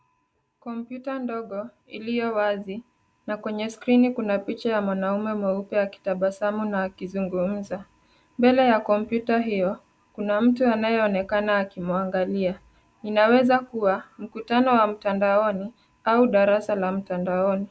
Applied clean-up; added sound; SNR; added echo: none; none; none; none.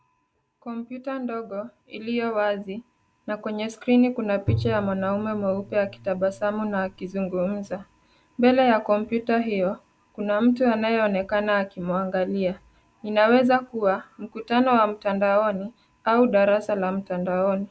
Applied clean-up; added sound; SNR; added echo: none; Bowed string instrument; 9 dB; none.